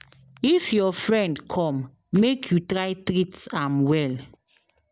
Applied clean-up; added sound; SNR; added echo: none; none; none; none.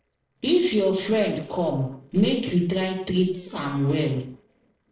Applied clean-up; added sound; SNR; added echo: neural separator model SepFormer DNS4.